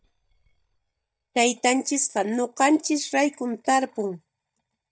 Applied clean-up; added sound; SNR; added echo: neural mask model DeepFilterNet 3.